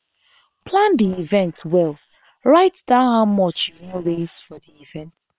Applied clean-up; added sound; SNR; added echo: neural separator model SepFormer WHAM!.